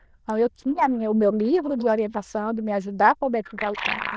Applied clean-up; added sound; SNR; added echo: neural diffusion model UNIVERSE++.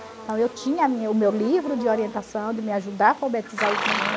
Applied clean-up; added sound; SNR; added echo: none; Livestock, farm animals, working animals; 8 dB; none.